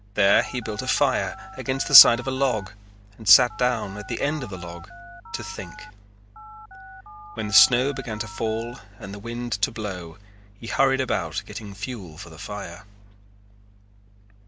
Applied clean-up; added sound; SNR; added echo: none; Telephone; 16 dB; none.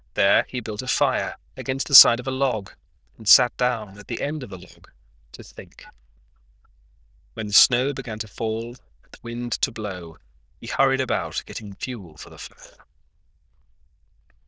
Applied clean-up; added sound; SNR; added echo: neural diffusion model UNIVERSE++.